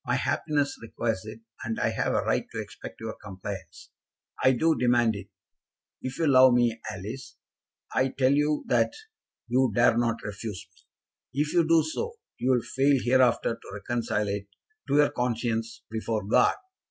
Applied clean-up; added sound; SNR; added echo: none; none; none; none.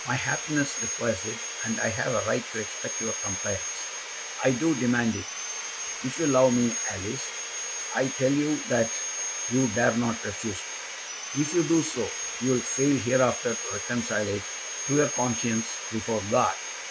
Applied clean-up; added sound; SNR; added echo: none; Sawing; 6 dB; none.